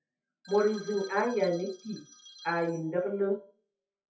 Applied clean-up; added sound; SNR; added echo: classical method WPE with log-MMSE.